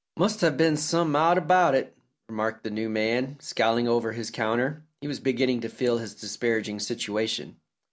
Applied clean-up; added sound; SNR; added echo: none; none; none; none.